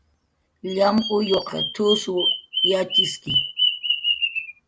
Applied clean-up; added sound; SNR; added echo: none; Bird vocalization, bird call, bird song; 0 dB; none.